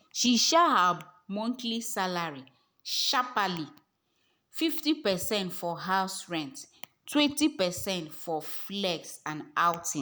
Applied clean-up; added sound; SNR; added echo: none; none; none; none.